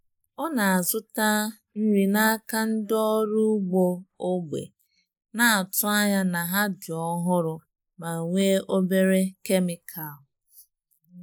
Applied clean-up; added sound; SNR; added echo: neural mask model Resemble Enhance denoiser.